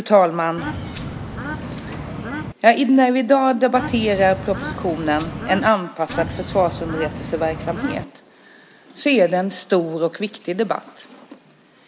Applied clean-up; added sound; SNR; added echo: none; Rattle (instrument) + Bird / Fowl; 8 dB; none.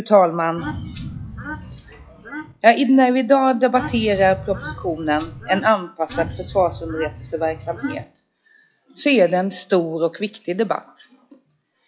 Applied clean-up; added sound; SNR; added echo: classical method log-MMSE.